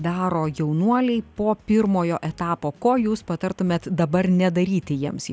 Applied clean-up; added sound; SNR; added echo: none; none; none; none.